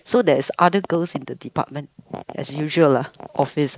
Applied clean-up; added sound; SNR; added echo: neural mask model Resemble Enhance denoiser.